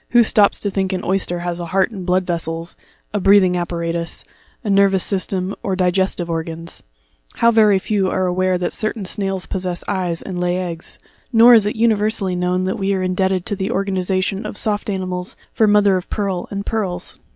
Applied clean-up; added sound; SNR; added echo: none; none; none; none.